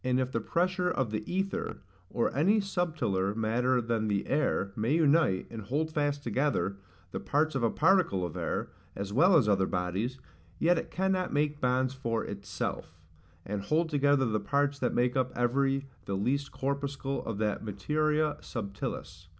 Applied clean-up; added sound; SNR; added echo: none; none; none; none.